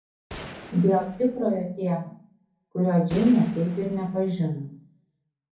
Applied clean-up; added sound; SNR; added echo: none; Gunshot, gunfire; 18 dB; reverberation time 0.6 s.